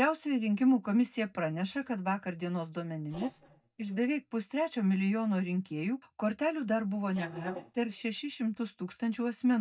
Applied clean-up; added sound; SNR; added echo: neural mask model DeepFilterNet 3.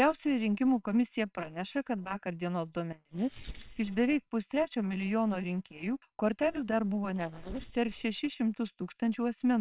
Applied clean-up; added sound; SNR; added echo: neural separator model SepFormer WHAMR!.